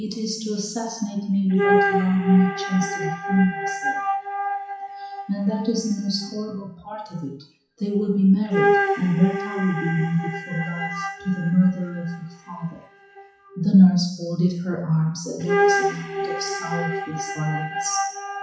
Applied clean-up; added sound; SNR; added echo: classical method WPE with log-MMSE.